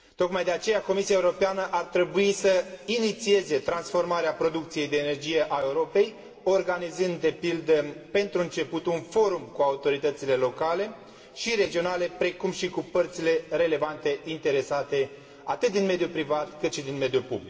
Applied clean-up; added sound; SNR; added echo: none; none; none; reverberation time 2.2 s.